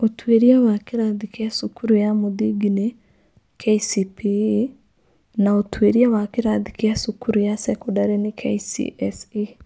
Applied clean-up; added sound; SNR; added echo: none; none; none; none.